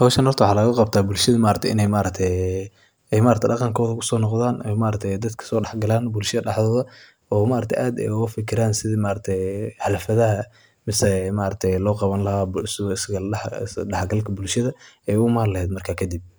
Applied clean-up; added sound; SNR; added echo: none; none; none; none.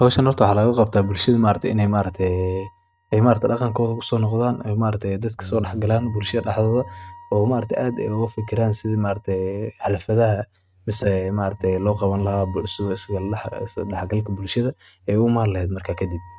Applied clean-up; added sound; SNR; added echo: neural mask model RNNoise.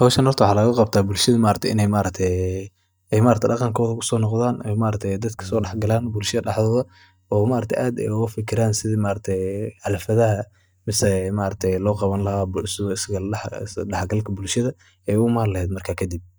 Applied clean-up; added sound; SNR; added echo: neural mask model DeepFilterNet 3.